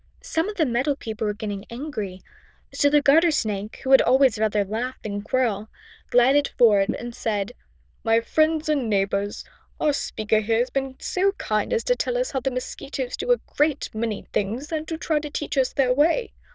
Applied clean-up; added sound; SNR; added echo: neural diffusion model UNIVERSE++.